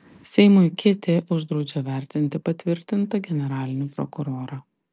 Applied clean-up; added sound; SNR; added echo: none; none; none; none.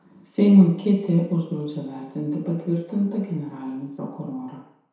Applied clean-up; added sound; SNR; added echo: none; none; none; reverberation time 0.7 s.